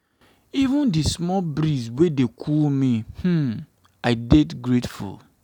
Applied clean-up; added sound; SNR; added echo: none; none; none; none.